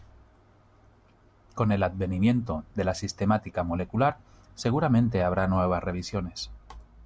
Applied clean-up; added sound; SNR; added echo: none; none; none; none.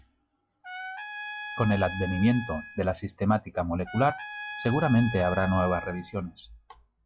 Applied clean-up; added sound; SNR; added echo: classical method log-MMSE.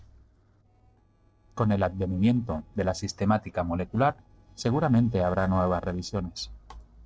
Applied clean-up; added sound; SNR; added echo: neural separator model SepFormer DNS4.